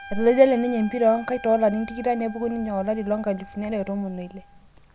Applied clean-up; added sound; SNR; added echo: none; Trumpet; 19 dB; none.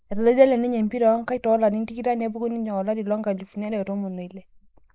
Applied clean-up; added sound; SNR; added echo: neural mask model Resemble Enhance denoiser.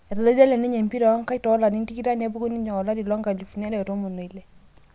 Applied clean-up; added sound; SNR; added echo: none; none; none; none.